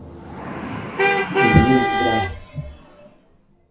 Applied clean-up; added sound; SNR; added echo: classical method WPE with log-MMSE.